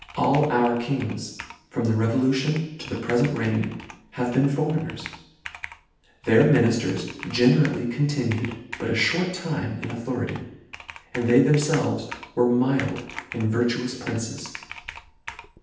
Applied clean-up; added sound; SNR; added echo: none; Computer keyboard; 17 dB; reverberation time 0.9 s.